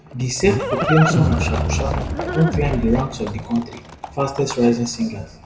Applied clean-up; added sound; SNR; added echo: none; Livestock, farm animals, working animals; 3 dB; reverberation time 0.7 s.